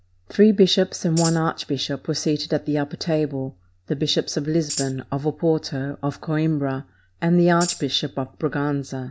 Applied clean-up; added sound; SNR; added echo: none; Tambourine; 9 dB; none.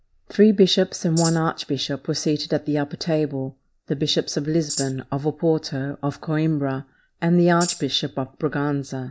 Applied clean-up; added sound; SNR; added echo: neural mask model Resemble Enhance denoiser.